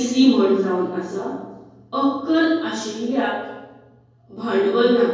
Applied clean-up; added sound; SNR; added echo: none; none; none; reverberation time 1.3 s.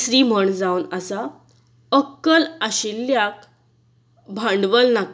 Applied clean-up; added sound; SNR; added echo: none; none; none; none.